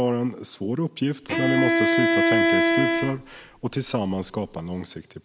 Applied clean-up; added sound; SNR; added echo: none; Bowed string instrument; -4 dB; none.